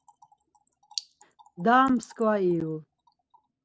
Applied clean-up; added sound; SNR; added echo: none; Trickle, dribble / Splash, splatter; 20 dB; none.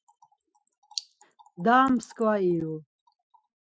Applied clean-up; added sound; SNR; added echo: classical method Wiener filter.